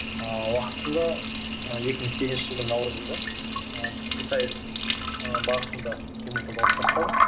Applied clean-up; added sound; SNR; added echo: none; Liquid; -4 dB; none.